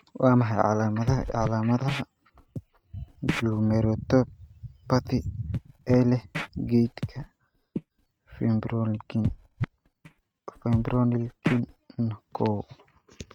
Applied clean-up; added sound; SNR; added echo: neural mask model RNNoise.